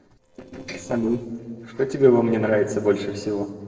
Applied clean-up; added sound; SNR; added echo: neural separator model SepFormer DNS4.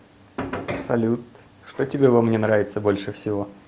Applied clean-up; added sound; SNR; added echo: none; none; none; none.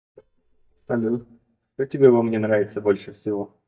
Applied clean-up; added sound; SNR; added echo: neural mask model DeepFilterNet 3.